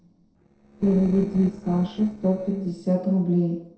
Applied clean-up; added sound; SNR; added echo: neural separator model SepFormer DNS4.